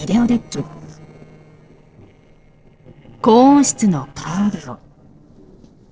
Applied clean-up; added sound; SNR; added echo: neural separator model SepFormer DNS4.